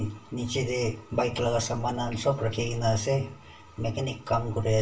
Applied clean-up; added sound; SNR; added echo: none; none; none; reverberation time 0.3 s.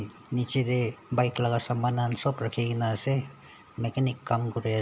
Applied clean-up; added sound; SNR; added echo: none; none; none; none.